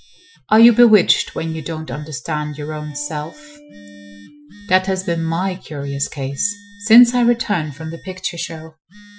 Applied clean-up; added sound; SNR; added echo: classical method Wiener filter.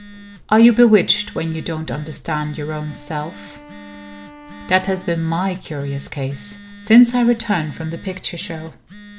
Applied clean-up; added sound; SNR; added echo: none; Telephone + Wind instrument, woodwind instrument; 19 dB; none.